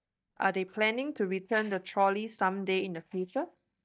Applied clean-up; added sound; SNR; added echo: neural mask model DeepFilterNet 3.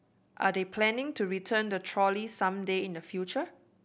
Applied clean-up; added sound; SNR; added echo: none; none; none; none.